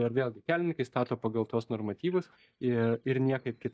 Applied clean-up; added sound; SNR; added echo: neural mask model DeepFilterNet 3.